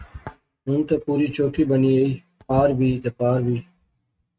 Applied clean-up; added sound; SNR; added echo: neural mask model RNNoise.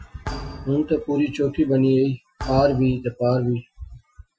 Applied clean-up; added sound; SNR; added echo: classical method Wiener filter.